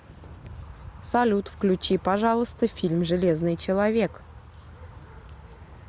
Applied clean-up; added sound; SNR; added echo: none; none; none; none.